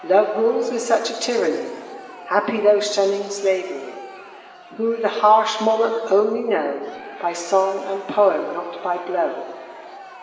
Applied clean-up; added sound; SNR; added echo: none; Crowd; 19 dB; reverberation time 2.3 s.